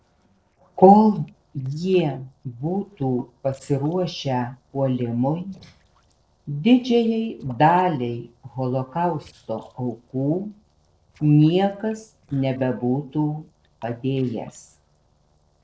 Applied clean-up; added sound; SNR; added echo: neural separator model SepFormer DNS4.